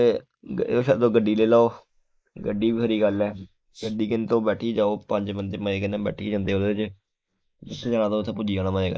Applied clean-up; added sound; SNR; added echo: neural mask model Resemble Enhance denoiser.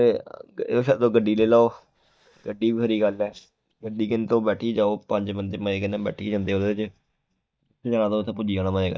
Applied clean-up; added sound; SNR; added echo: neural mask model DeepFilterNet 3.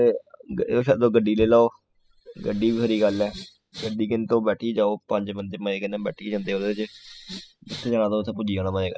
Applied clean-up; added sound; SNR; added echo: classical method spectral subtraction.